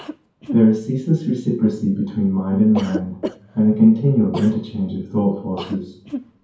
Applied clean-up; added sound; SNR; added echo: none; Cough; 15 dB; reverberation time 0.6 s.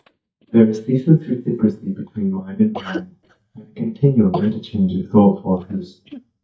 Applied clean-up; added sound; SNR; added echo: neural mask model DeepFilterNet 3.